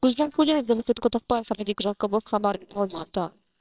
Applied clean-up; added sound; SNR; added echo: neural separator model SepFormer WHAMR!.